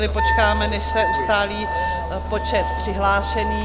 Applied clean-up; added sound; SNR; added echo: none; Truck + Wind instrument, woodwind instrument; 0 dB; none.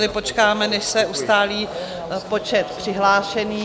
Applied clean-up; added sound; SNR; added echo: none; none; none; none.